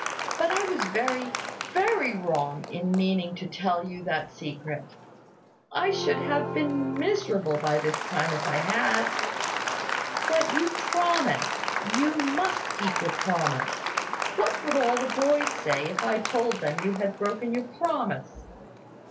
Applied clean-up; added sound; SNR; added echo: none; Applause; 4 dB; none.